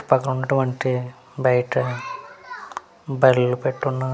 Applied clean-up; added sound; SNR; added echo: none; none; none; none.